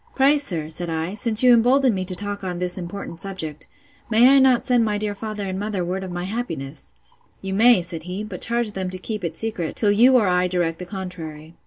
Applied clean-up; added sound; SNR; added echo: none; none; none; none.